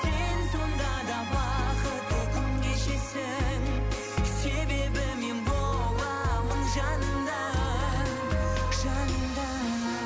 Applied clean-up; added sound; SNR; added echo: none; none; none; none.